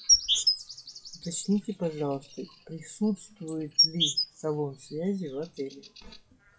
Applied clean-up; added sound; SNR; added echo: classical method WPE with log-MMSE.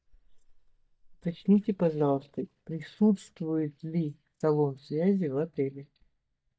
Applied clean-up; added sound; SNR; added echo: neural mask model DeepFilterNet 3.